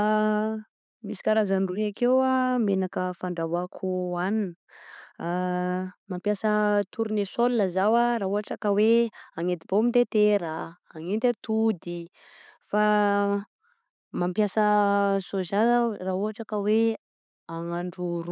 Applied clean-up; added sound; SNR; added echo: none; none; none; none.